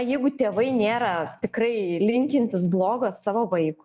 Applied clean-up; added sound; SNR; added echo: neural mask model DeepFilterNet 3.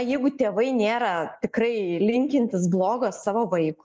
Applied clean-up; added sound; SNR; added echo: neural mask model Resemble Enhance denoiser.